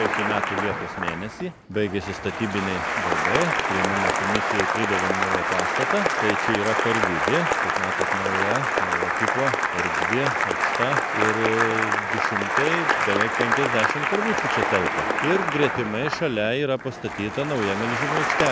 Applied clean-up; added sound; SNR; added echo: none; Applause; -3 dB; none.